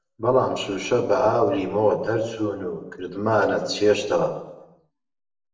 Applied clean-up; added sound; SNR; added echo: neural separator model SepFormer DNS4.